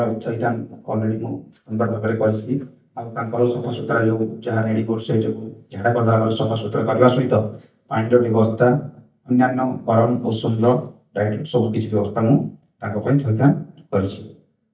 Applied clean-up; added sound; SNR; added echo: neural mask model DeepFilterNet 3.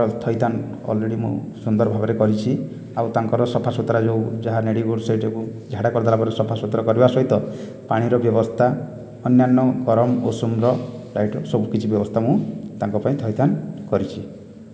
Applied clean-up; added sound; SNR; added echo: none; none; none; none.